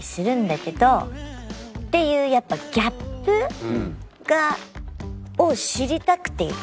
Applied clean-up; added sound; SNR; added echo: none; none; none; none.